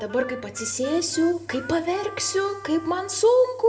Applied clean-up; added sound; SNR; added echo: none; Harmonica; 18 dB; reverberation time 1.3 s.